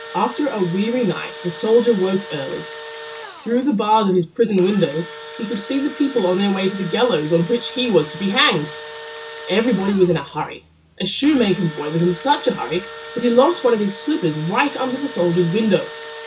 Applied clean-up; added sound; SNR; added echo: none; Engine / Drill; 14 dB; reverberation time 0.2 s.